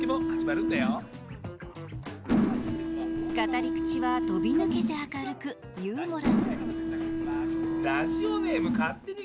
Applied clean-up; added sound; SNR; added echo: none; Mechanisms; -5 dB; none.